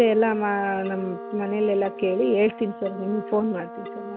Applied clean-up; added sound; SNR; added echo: none; Brass instrument + Telephone; 13 dB; none.